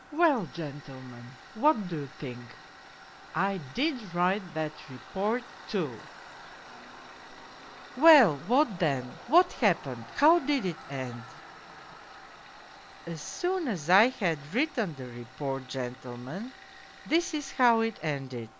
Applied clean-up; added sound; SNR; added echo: none; Tools; 18 dB; none.